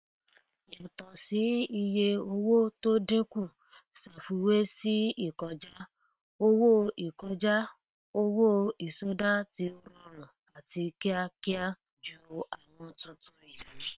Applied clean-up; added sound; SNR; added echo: neural separator model SepFormer WHAM!.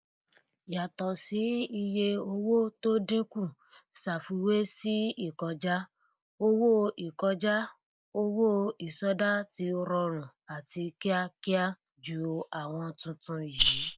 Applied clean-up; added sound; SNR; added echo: neural mask model Resemble Enhance denoiser.